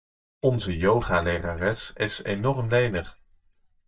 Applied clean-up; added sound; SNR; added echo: neural mask model DeepFilterNet 3.